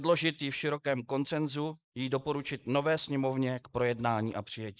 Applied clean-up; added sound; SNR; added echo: neural mask model Resemble Enhance denoiser.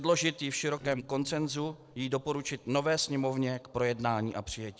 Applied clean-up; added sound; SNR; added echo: neural separator model SepFormer DNS4.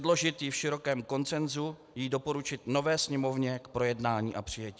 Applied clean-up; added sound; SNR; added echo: none; none; none; none.